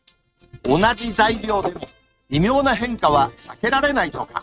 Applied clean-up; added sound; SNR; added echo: neural mask model RNNoise.